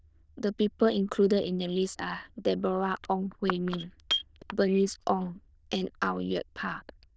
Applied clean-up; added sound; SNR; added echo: neural diffusion model UNIVERSE++.